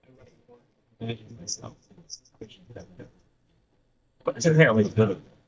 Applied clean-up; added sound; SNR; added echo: neural mask model DeepFilterNet 3.